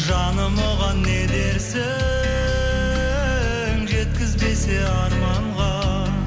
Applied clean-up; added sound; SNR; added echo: none; none; none; none.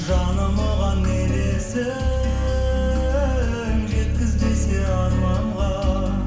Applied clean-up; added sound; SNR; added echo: none; none; none; reverberation time 0.8 s.